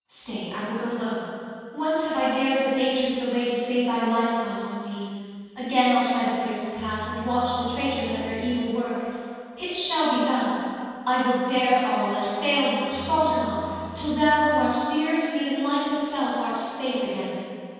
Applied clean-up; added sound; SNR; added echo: none; Bowed string instrument; 16 dB; reverberation time 2.1 s.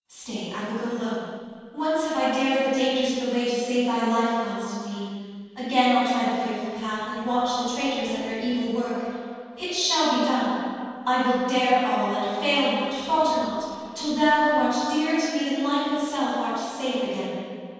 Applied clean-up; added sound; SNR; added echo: neural separator model SepFormer DNS4.